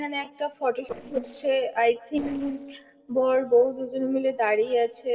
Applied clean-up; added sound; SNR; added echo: neural separator model SepFormer DNS4.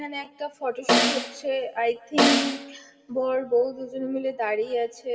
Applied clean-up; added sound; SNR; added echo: none; Snare drum; -2 dB; reverberation time 1.9 s.